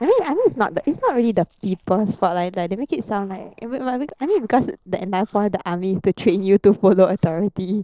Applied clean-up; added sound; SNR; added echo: neural separator model SepFormer DNS4.